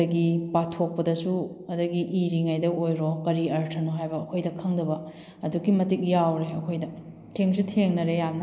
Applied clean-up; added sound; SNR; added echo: none; none; none; none.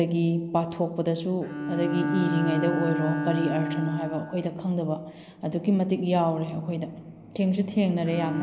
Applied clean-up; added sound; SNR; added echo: none; Bowed string instrument; 7 dB; none.